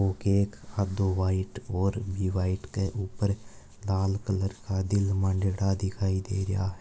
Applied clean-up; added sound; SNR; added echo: none; none; none; none.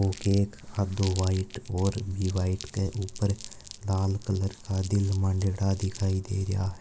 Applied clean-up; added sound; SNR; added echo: none; Crumpling, crinkling; 19 dB; none.